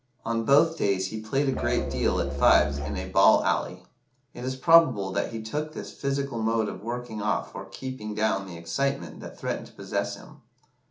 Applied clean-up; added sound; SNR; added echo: none; Musical instrument; 5 dB; none.